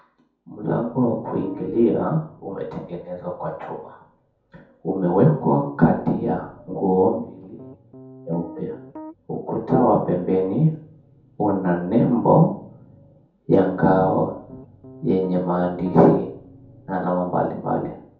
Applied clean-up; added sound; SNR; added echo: none; Piano; 17 dB; reverberation time 0.6 s.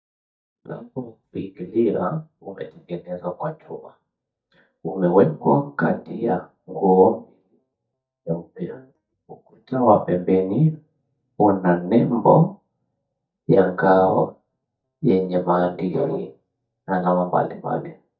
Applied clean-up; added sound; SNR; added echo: neural mask model DeepFilterNet 3.